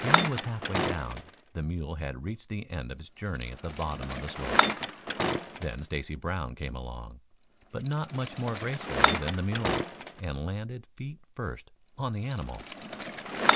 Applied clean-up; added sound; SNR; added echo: none; Bicycle; -2 dB; none.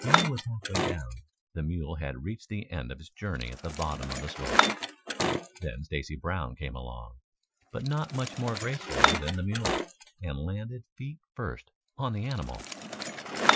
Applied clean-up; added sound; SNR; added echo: classical method Wiener filter.